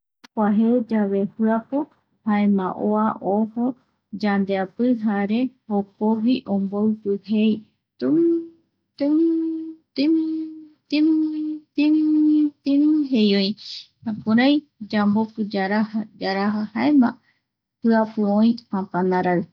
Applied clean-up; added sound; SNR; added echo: none; none; none; none.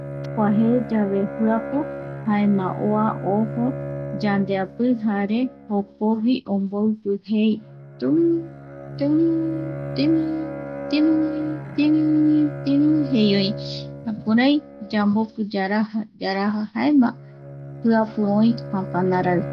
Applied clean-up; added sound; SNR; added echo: none; Bowed string instrument; 11 dB; none.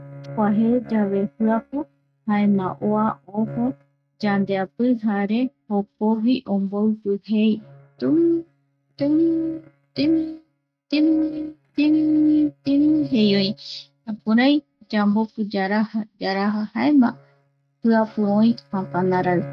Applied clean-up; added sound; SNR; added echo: neural mask model RNNoise.